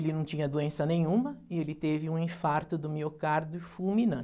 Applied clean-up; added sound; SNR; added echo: none; none; none; none.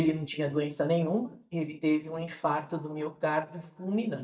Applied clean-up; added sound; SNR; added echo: neural mask model DeepFilterNet 3.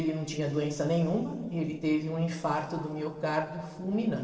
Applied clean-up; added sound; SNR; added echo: neural separator model SepFormer DNS4.